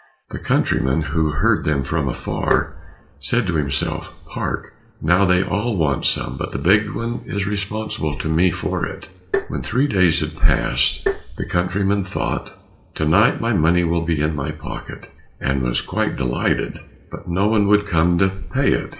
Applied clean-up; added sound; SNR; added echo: none; Tap; 6 dB; reverberation time 1.4 s.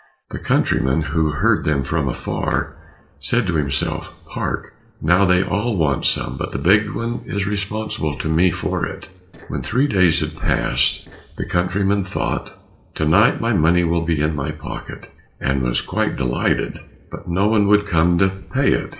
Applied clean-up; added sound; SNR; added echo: neural separator model SepFormer DNS4.